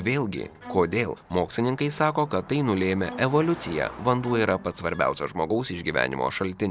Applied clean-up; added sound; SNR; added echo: none; Car passing by + Bowed string instrument; 18 dB; none.